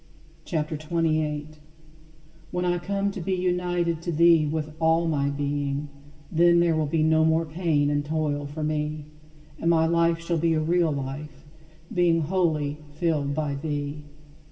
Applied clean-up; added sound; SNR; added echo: none; none; none; reverberation time 2.8 s.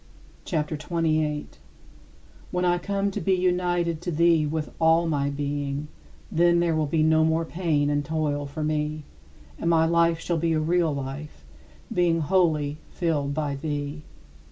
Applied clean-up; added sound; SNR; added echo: none; none; none; none.